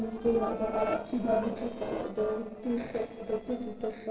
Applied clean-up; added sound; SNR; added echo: neural separator model SepFormer DNS4.